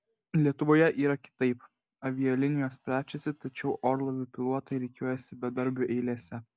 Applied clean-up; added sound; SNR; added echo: none; none; none; none.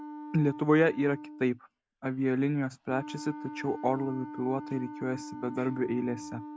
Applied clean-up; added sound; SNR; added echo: none; Wind instrument, woodwind instrument; 12 dB; none.